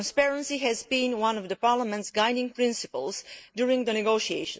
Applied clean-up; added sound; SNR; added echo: neural mask model Resemble Enhance denoiser.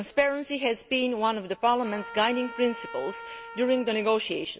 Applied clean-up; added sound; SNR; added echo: none; Trumpet; 15 dB; none.